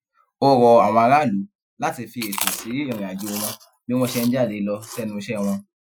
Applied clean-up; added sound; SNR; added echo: classical method Wiener filter.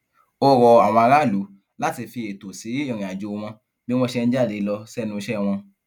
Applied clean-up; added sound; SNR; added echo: none; none; none; none.